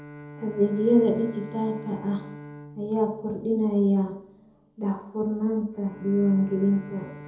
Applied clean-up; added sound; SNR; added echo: none; Bowed string instrument; 18 dB; reverberation time 0.7 s.